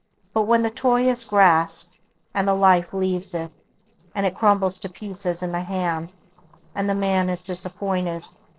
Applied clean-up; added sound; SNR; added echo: neural separator model SepFormer DNS4.